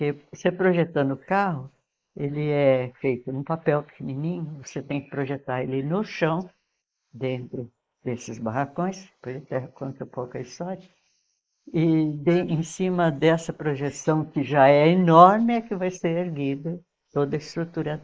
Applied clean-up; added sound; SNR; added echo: neural mask model Resemble Enhance denoiser.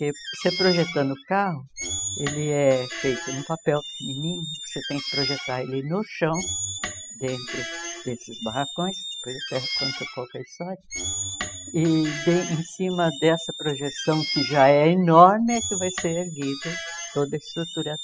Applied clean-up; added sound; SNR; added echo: classical method spectral subtraction.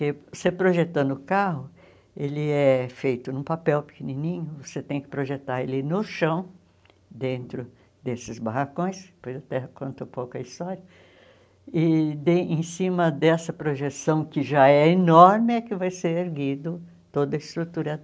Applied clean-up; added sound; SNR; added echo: none; none; none; none.